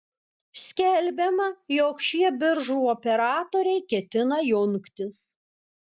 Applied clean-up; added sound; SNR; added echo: none; none; none; none.